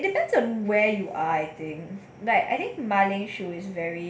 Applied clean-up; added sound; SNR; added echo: none; none; none; none.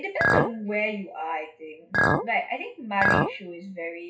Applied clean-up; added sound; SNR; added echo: classical method WPE with log-MMSE.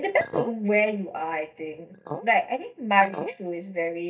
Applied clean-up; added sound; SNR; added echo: neural mask model DeepFilterNet 3.